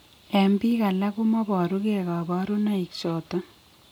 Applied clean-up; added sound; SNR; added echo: none; none; none; none.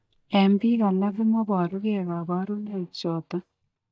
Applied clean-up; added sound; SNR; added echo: neural mask model DeepFilterNet 3.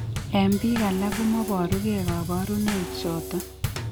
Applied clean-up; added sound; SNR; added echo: none; Bass drum / Snare drum / Drum kit; 5 dB; none.